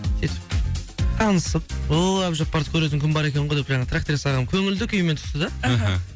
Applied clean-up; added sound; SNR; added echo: none; none; none; none.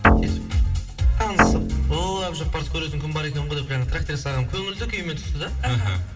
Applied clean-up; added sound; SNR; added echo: none; Guitar; -1 dB; reverberation time 1.8 s.